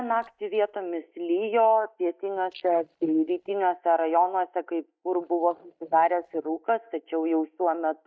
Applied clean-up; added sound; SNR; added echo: neural mask model DeepFilterNet 3.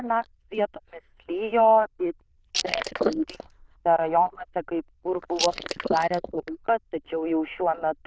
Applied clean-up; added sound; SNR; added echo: neural diffusion model UNIVERSE++.